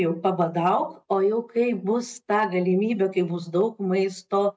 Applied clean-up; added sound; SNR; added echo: none; none; none; none.